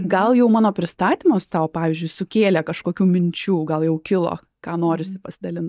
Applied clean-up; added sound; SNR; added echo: neural mask model DeepFilterNet 3.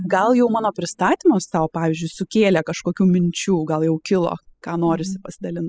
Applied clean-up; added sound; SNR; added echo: classical method spectral subtraction.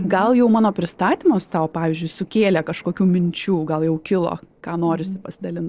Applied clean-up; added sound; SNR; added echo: neural separator model SepFormer DNS4.